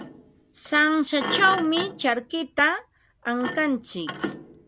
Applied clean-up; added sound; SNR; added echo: none; Thump, thud; 10 dB; none.